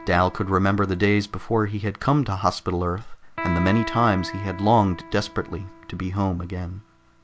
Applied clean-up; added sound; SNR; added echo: none; Electric guitar; 15 dB; none.